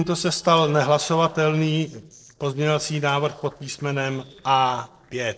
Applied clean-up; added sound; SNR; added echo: neural separator model SepFormer DNS4.